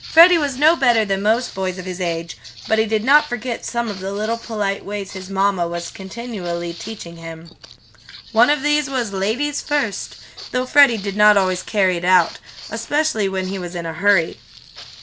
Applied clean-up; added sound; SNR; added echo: none; Walk, footsteps; 18 dB; none.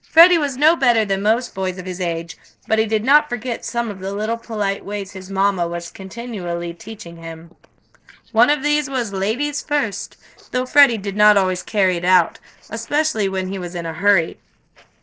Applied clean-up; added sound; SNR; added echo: neural separator model SepFormer DNS4.